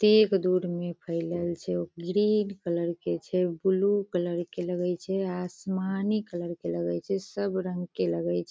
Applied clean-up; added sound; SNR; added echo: none; none; none; none.